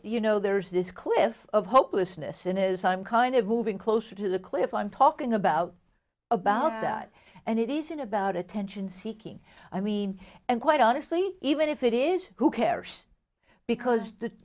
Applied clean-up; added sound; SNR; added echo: none; none; none; none.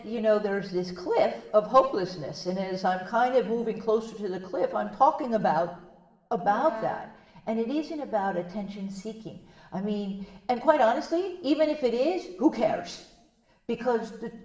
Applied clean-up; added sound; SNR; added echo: none; none; none; reverberation time 0.9 s.